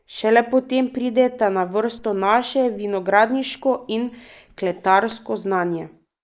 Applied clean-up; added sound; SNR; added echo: neural mask model Resemble Enhance denoiser.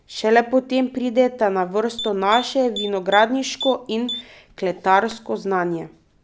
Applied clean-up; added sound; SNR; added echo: none; Typing; 13 dB; none.